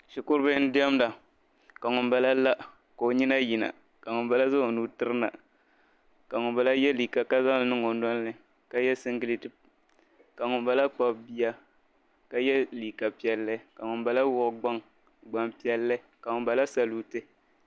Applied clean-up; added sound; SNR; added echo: none; none; none; none.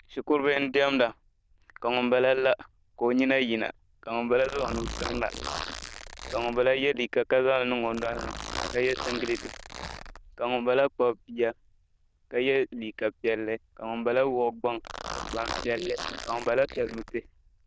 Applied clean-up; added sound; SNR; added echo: neural diffusion model UNIVERSE++.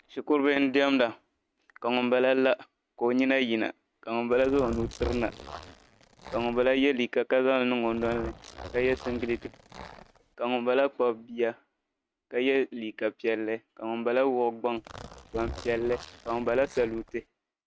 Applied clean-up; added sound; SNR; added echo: neural mask model RNNoise.